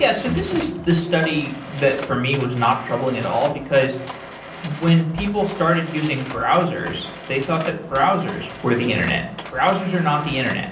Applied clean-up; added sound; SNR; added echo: none; Mechanisms; 14 dB; reverberation time 0.6 s.